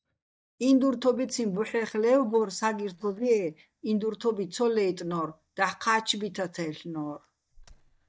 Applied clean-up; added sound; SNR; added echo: neural mask model DeepFilterNet 3.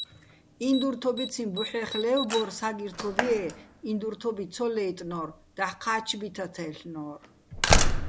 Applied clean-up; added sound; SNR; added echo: none; Slam; 0 dB; none.